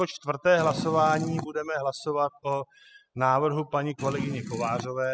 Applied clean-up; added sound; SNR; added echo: classical method spectral subtraction.